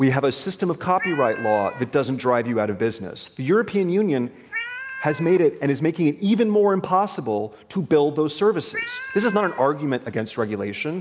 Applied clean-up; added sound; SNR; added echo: none; Cat; 12 dB; none.